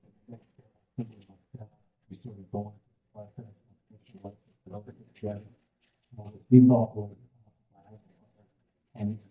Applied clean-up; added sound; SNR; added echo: neural mask model DeepFilterNet 3.